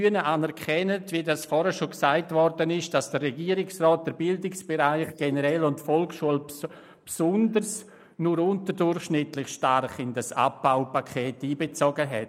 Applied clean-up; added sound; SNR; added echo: neural mask model Resemble Enhance denoiser.